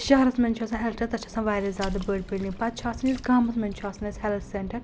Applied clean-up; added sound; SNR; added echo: none; Water / Splash, splatter; 15 dB; none.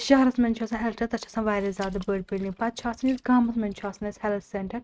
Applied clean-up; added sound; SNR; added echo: neural mask model RNNoise.